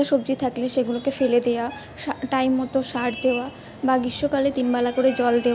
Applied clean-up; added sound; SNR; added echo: none; none; none; none.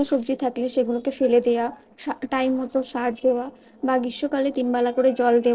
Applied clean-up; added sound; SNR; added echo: neural separator model SepFormer DNS4.